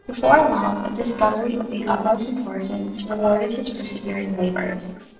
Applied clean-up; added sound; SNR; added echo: neural separator model SepFormer DNS4.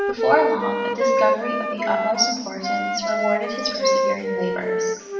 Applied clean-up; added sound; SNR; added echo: none; Wind instrument, woodwind instrument; -2 dB; reverberation time 1.1 s.